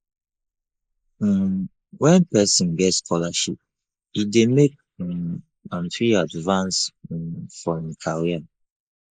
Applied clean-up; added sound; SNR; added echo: neural mask model Resemble Enhance denoiser.